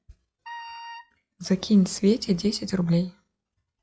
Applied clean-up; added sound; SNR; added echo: classical method log-MMSE.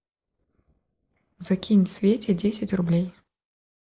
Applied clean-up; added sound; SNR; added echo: neural mask model Resemble Enhance denoiser.